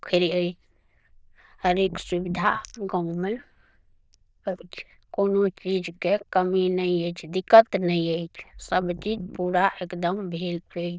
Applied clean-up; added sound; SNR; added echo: neural diffusion model UNIVERSE++.